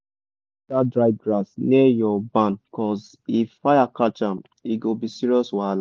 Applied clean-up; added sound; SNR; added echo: none; none; none; none.